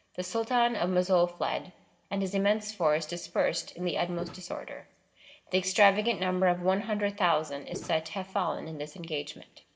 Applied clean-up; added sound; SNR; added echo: none; Walk, footsteps; 12 dB; reverberation time 0.7 s.